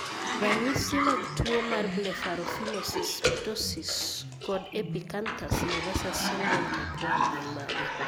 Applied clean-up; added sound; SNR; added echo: none; Cough; -1 dB; none.